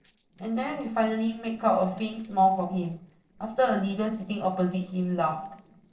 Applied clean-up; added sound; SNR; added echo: neural separator model SepFormer DNS4.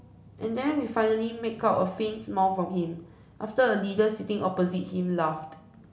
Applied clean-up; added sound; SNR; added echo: none; none; none; none.